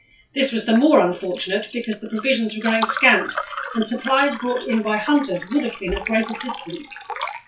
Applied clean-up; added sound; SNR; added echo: classical method WPE with log-MMSE.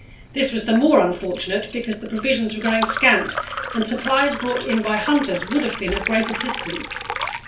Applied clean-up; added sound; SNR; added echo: none; Liquid; 9 dB; reverberation time 0.2 s.